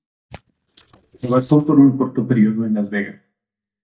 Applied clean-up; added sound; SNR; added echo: neural mask model DeepFilterNet 3.